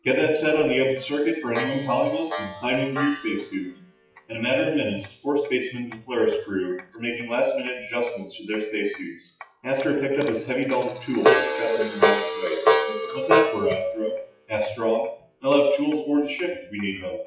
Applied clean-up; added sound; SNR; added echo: classical method WPE with log-MMSE.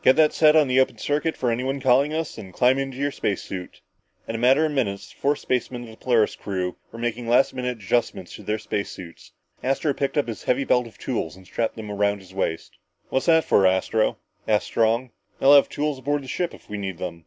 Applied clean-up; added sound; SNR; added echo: none; none; none; none.